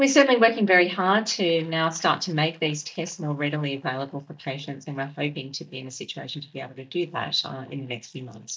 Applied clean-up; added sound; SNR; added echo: neural mask model DeepFilterNet 3.